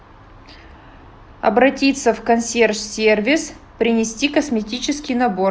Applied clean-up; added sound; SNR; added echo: none; none; none; none.